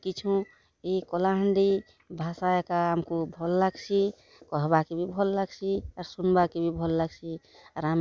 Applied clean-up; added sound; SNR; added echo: none; none; none; none.